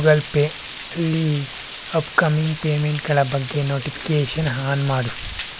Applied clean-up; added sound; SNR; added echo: none; Water; 13 dB; none.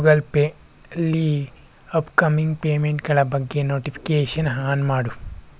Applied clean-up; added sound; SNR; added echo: none; none; none; none.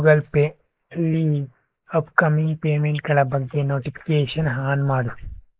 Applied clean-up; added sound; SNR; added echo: neural mask model Resemble Enhance denoiser.